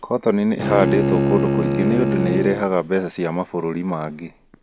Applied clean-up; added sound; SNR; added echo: none; Bowed string instrument; 2 dB; none.